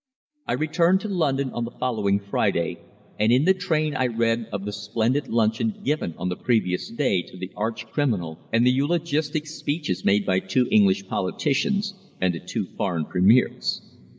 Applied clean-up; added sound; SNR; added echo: none; none; none; reverberation time 1.6 s.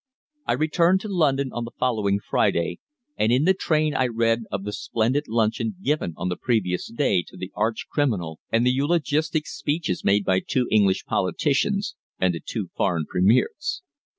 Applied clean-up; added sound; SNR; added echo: none; none; none; none.